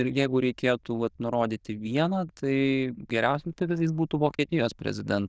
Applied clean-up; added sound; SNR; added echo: neural diffusion model UNIVERSE++.